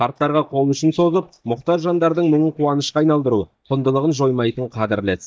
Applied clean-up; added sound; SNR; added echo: neural mask model DeepFilterNet 3.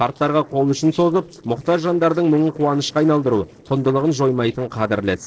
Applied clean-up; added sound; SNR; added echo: neural separator model SepFormer DNS4.